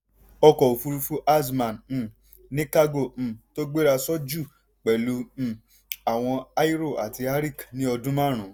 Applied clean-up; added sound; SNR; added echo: none; none; none; none.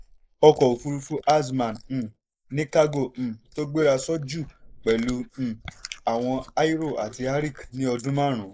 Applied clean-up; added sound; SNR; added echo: neural mask model Resemble Enhance denoiser.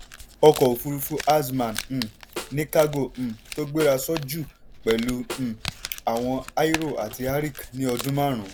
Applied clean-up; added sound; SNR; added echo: none; Snare drum + Crumpling, crinkling; 13 dB; none.